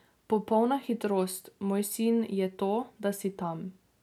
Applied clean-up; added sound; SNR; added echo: none; none; none; none.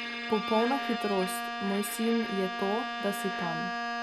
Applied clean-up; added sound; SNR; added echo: none; Bowed string instrument; 3 dB; none.